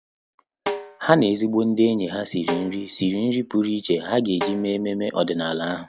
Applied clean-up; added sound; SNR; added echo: none; Snare drum; 11 dB; none.